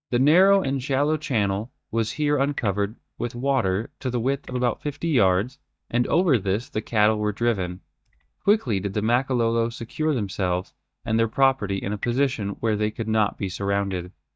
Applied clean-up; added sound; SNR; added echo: neural mask model DeepFilterNet 3.